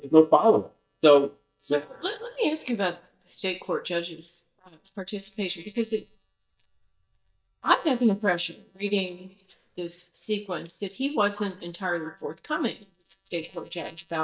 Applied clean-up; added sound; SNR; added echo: neural mask model DeepFilterNet 3.